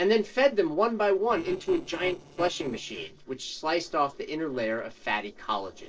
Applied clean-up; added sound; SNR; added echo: neural separator model SepFormer DNS4.